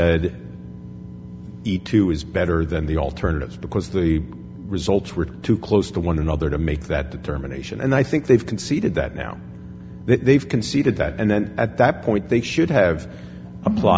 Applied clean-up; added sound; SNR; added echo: none; none; none; none.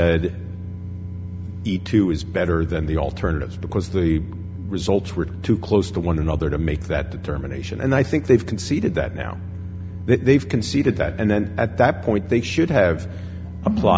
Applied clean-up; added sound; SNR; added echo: none; Domestic sounds, home sounds; 11 dB; none.